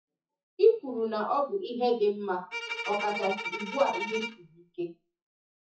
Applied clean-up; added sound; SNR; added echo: classical method WPE with log-MMSE.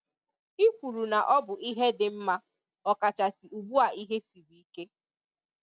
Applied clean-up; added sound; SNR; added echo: none; none; none; none.